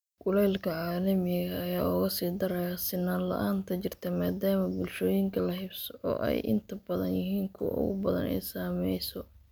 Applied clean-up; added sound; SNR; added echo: none; none; none; none.